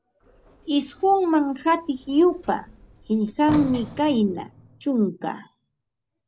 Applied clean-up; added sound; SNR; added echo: none; Sliding door; 17 dB; none.